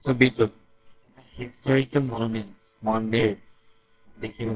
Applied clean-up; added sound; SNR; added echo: neural separator model SepFormer WHAMR!.